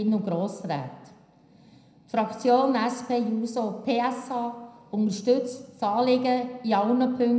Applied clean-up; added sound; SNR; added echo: none; none; none; reverberation time 0.7 s.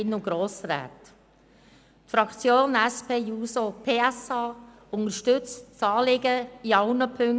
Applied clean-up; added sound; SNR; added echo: none; none; none; none.